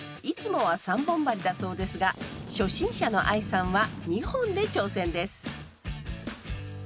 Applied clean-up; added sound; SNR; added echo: none; Boom; 15 dB; none.